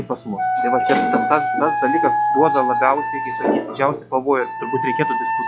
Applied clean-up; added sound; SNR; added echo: classical method log-MMSE.